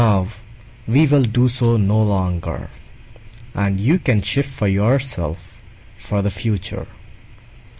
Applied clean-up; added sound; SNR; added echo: none; Rattle (instrument); 17 dB; none.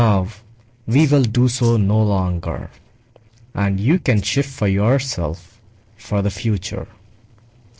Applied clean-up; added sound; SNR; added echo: neural separator model SepFormer DNS4.